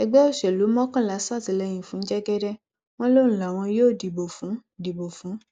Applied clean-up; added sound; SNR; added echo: none; none; none; none.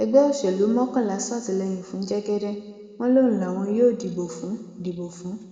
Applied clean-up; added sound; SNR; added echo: none; none; none; reverberation time 1.6 s.